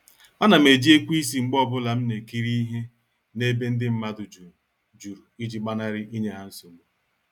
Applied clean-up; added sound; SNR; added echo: none; none; none; none.